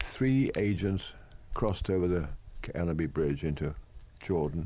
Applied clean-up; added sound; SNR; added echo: none; Hands; 12 dB; none.